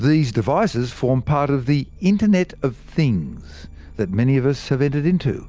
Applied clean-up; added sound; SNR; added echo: none; none; none; none.